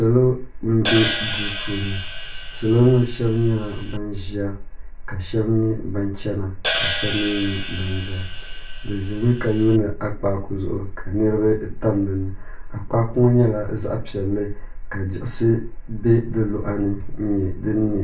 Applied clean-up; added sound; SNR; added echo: none; Hi-hat; 4 dB; reverberation time 0.3 s.